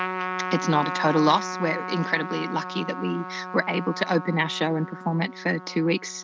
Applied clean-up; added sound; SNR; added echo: none; Trumpet; 8 dB; none.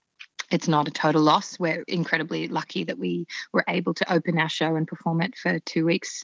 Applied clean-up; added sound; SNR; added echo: none; none; none; none.